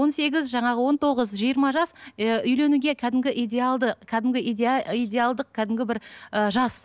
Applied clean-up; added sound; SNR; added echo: none; none; none; none.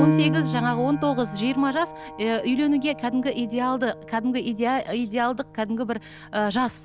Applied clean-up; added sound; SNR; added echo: none; Piano; 6 dB; none.